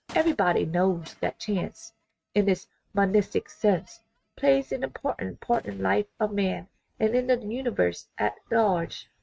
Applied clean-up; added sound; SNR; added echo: neural mask model RNNoise.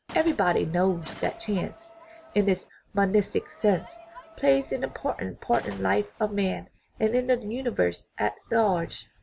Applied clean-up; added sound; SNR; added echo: none; Gunshot, gunfire + Crowd; 19 dB; none.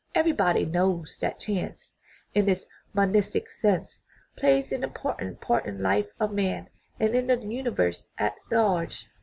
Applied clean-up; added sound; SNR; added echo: none; none; none; none.